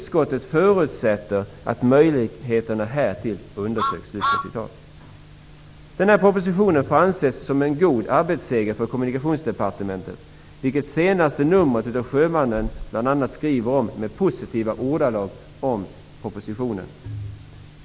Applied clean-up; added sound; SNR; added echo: none; Truck; 6 dB; none.